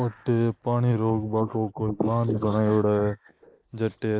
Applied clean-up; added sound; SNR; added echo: neural mask model Resemble Enhance denoiser.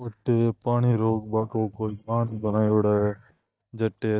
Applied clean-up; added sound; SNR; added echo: neural mask model DeepFilterNet 3.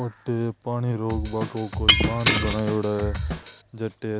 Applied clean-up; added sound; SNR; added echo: none; Drum kit + Shatter; -2 dB; none.